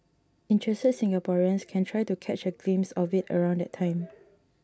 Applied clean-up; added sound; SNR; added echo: none; none; none; none.